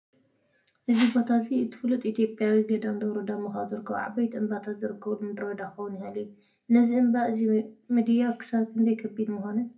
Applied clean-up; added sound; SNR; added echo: none; Whoosh, swoosh, swish; 13 dB; reverberation time 0.3 s.